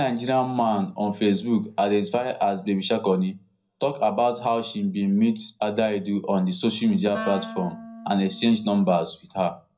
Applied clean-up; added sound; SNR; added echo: none; Wind instrument, woodwind instrument; 15 dB; reverberation time 0.4 s.